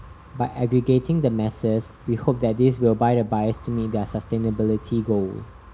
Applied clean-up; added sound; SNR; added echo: none; Wind; 19 dB; none.